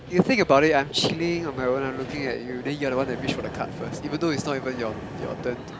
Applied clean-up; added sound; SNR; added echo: none; Vehicle; 11 dB; none.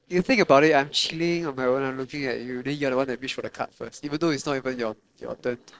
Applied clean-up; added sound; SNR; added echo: neural separator model SepFormer DNS4.